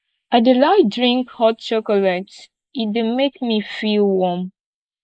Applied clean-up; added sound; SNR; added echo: neural mask model Resemble Enhance denoiser.